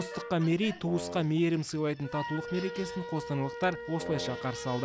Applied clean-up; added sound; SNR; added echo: none; Wind instrument, woodwind instrument + Wind instrument, woodwind instrument; 10 dB; none.